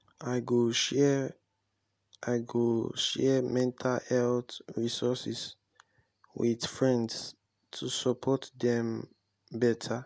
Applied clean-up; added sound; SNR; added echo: none; none; none; none.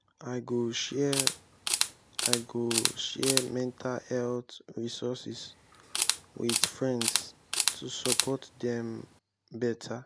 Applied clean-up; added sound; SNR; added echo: none; Camera; -3 dB; none.